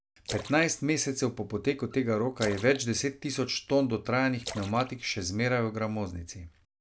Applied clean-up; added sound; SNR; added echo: none; Splash, splatter; 17 dB; none.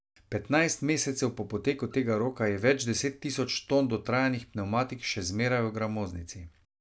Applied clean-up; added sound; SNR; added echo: none; none; none; none.